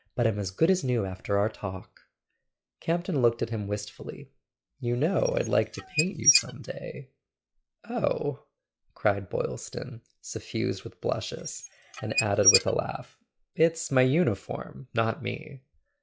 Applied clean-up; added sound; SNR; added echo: classical method log-MMSE.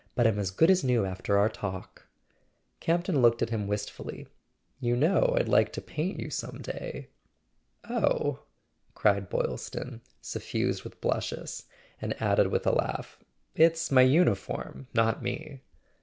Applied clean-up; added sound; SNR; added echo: none; none; none; none.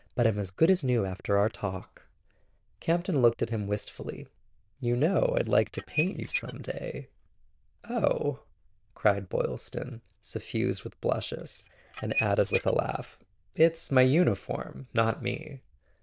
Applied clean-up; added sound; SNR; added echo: neural diffusion model UNIVERSE++.